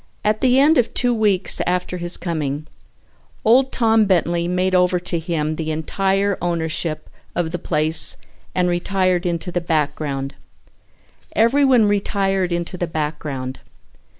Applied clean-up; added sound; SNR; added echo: none; none; none; none.